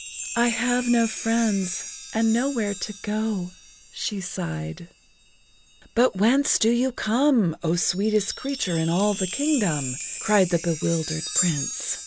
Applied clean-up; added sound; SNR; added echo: none; Chime; 10 dB; none.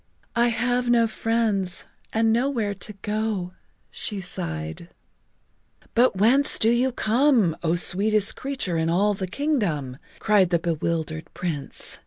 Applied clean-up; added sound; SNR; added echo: none; none; none; none.